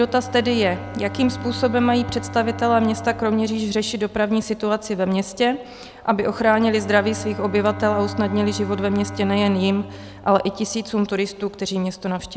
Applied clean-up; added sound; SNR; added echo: none; Bowed string instrument; 13 dB; none.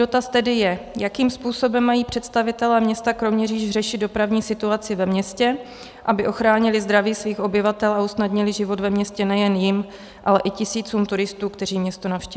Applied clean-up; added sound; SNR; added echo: none; none; none; none.